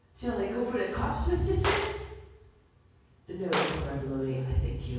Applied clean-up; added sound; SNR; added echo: none; Gunshot, gunfire; 6 dB; reverberation time 1.3 s.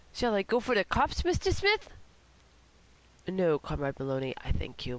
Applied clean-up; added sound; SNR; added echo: none; none; none; none.